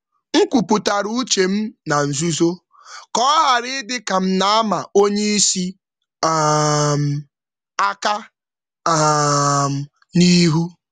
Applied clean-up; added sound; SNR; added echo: none; none; none; none.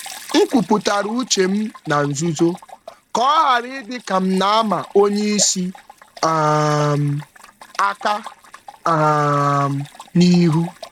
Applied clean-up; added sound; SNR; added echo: neural mask model RNNoise.